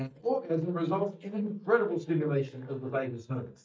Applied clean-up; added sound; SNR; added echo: neural mask model DeepFilterNet 3.